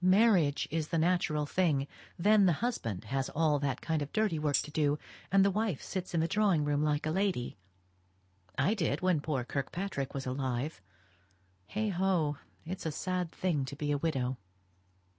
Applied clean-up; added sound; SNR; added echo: none; Tambourine; 11 dB; none.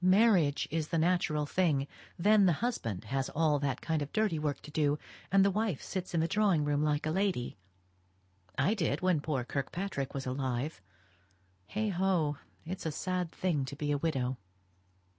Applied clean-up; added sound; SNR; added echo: none; none; none; none.